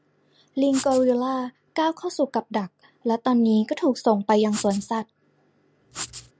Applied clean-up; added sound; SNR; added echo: none; Writing; 13 dB; none.